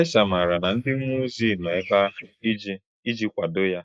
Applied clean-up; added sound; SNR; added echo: neural mask model Resemble Enhance denoiser.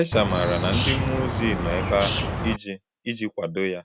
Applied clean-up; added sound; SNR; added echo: none; Bird; -1 dB; none.